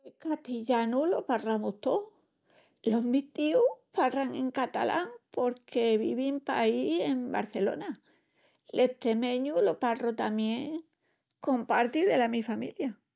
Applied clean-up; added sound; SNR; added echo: none; none; none; none.